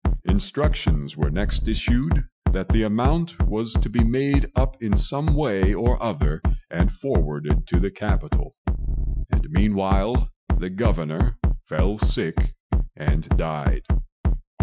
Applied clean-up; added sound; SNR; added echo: classical method Wiener filter.